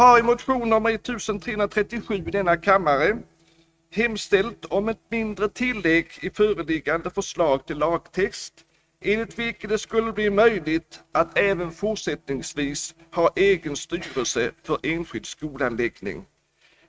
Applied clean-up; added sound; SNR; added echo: neural mask model RNNoise.